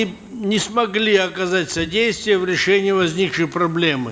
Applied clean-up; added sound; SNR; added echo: none; none; none; none.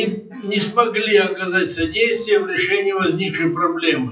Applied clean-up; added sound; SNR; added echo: classical method WPE with log-MMSE.